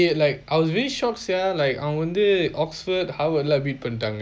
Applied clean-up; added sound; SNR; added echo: none; none; none; none.